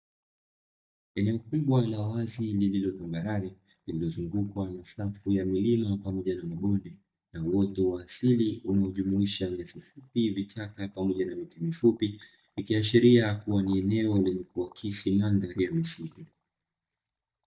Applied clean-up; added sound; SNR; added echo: neural mask model DeepFilterNet 3.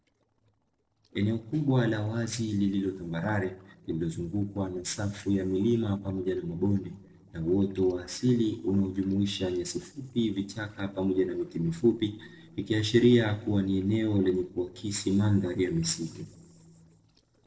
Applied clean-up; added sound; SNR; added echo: neural separator model SepFormer DNS4.